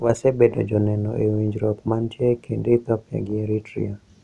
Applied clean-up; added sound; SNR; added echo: none; none; none; none.